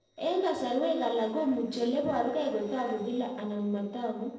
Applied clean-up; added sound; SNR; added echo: neural separator model SepFormer DNS4.